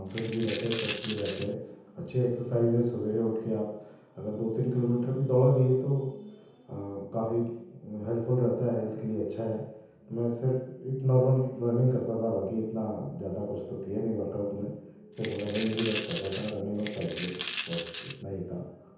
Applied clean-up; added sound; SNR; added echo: none; Coin (dropping); 1 dB; reverberation time 0.9 s.